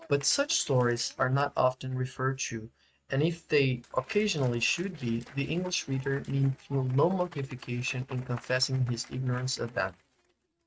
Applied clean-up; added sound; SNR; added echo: neural mask model RNNoise.